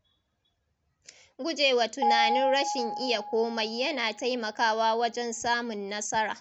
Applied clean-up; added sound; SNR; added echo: none; Piano; 3 dB; none.